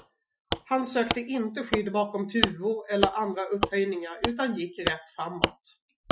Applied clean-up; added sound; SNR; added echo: classical method Wiener filter.